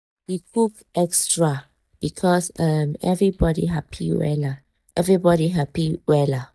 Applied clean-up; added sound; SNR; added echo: neural mask model DeepFilterNet 3.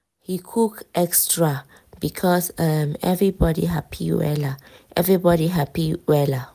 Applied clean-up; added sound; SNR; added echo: none; none; none; none.